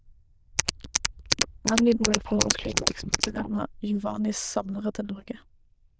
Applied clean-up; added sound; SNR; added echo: neural diffusion model UNIVERSE++.